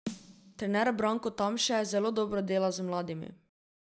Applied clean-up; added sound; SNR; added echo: none; Snare drum; 16 dB; none.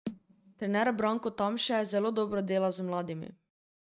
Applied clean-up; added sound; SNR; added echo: neural mask model RNNoise.